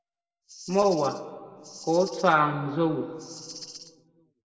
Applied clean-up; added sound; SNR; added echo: none; Rattle (instrument); 17 dB; reverberation time 1.9 s.